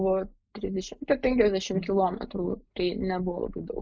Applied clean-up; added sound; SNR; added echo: neural mask model Resemble Enhance denoiser.